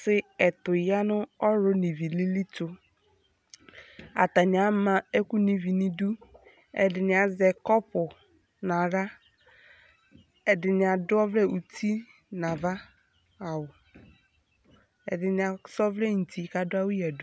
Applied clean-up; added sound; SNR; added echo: none; none; none; none.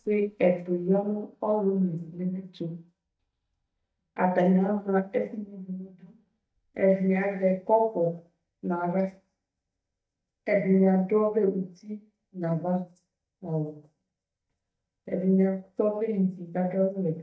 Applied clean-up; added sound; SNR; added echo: neural mask model DeepFilterNet 3.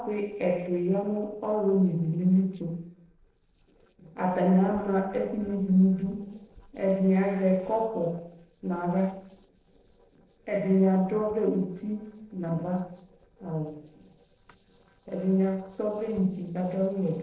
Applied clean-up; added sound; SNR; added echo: neural separator model SepFormer DNS4.